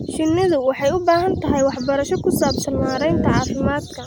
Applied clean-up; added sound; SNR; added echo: none; Telephone; 14 dB; none.